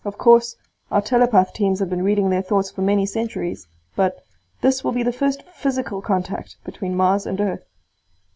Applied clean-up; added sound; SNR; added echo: none; none; none; none.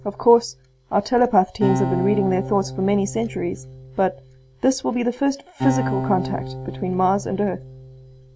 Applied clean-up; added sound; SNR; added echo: none; Acoustic guitar; 8 dB; none.